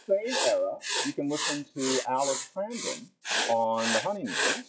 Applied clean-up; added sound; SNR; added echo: classical method WPE with log-MMSE.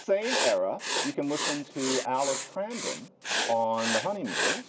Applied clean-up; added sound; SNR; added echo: none; Writing; 2 dB; reverberation time 1.1 s.